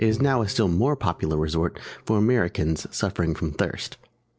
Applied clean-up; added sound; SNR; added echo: neural separator model SepFormer DNS4.